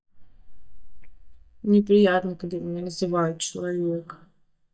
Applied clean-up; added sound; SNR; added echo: neural mask model DeepFilterNet 3.